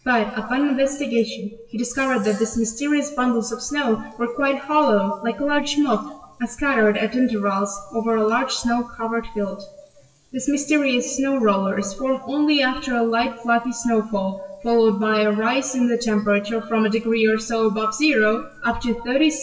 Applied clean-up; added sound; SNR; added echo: classical method WPE with log-MMSE.